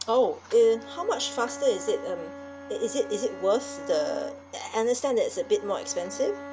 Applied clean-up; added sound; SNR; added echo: none; Bowed string instrument; 14 dB; none.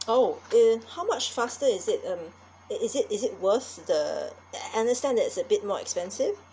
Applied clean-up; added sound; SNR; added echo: none; none; none; none.